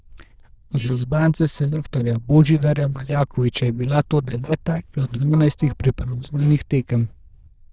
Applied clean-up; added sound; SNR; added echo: neural diffusion model UNIVERSE++.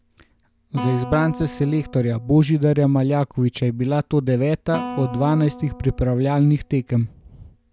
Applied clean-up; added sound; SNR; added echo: none; Guitar; 16 dB; none.